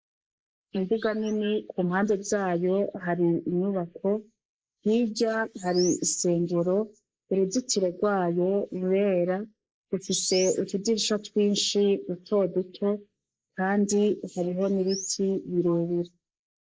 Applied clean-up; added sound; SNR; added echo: neural mask model Resemble Enhance denoiser.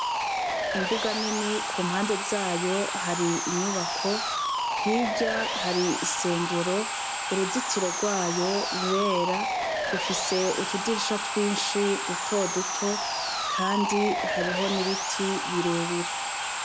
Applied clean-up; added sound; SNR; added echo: none; Sawing; 0 dB; none.